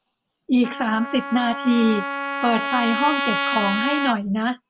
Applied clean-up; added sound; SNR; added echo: none; Trumpet; 5 dB; none.